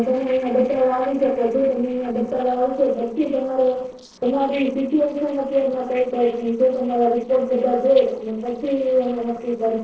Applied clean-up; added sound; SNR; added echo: neural separator model SepFormer DNS4.